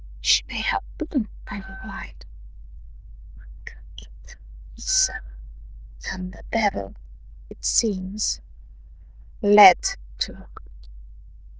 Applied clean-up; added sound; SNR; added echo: neural diffusion model UNIVERSE++.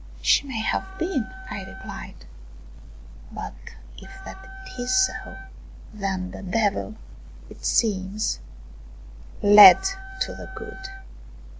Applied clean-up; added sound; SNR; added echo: none; Wind instrument, woodwind instrument; 15 dB; none.